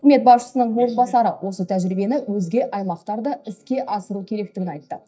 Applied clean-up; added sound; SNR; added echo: neural mask model DeepFilterNet 3.